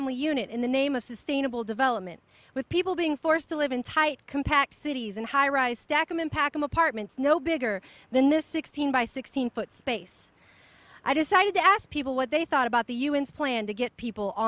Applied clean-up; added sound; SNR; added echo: none; none; none; none.